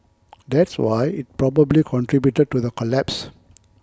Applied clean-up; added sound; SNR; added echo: none; none; none; none.